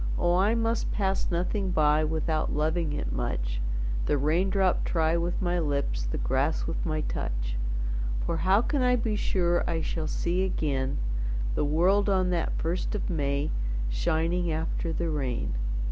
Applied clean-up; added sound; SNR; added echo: none; none; none; none.